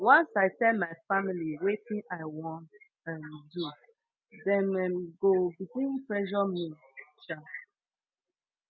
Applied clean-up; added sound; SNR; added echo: none; none; none; none.